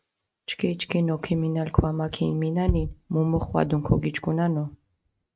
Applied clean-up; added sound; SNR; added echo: neural mask model RNNoise.